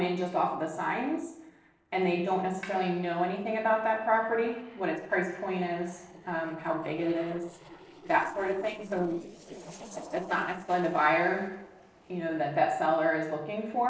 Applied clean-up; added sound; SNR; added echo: neural separator model SepFormer DNS4.